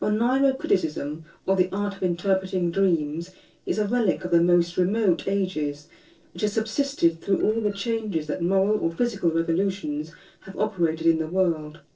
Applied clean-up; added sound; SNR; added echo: neural separator model SepFormer DNS4.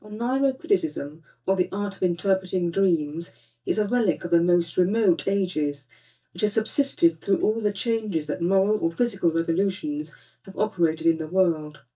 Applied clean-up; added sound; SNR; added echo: neural mask model DeepFilterNet 3.